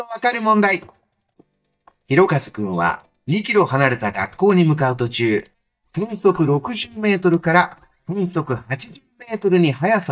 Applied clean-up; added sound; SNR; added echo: neural mask model DeepFilterNet 3.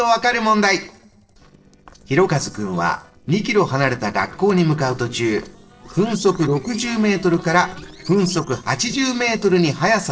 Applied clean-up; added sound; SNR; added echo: neural separator model SepFormer DNS4.